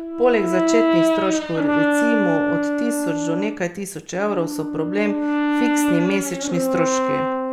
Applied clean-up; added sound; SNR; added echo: none; Brass instrument; -3 dB; none.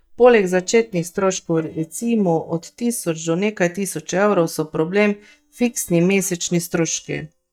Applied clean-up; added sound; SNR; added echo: neural mask model DeepFilterNet 3.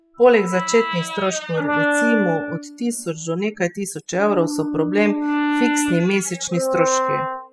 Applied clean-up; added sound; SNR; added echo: classical method spectral subtraction.